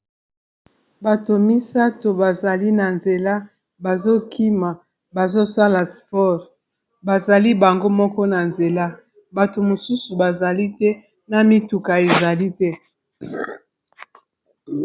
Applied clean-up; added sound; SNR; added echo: none; none; none; none.